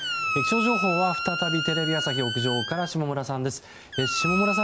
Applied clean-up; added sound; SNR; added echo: none; Squeak; 2 dB; none.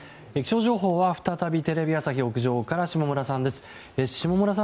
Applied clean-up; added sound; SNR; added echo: none; none; none; none.